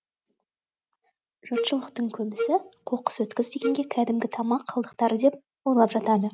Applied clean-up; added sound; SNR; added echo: none; Wind instrument, woodwind instrument; 5 dB; none.